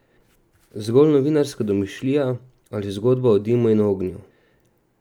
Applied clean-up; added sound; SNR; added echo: none; none; none; none.